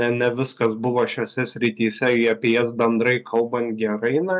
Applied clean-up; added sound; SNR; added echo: none; none; none; none.